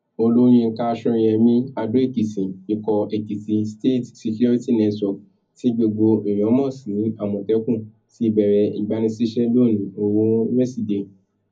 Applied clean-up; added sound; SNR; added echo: none; none; none; reverberation time 0.4 s.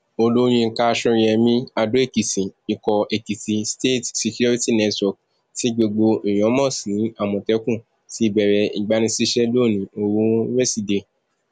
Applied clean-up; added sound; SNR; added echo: none; none; none; none.